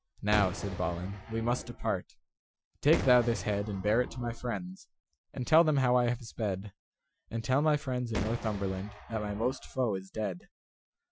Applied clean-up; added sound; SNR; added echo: classical method Wiener filter.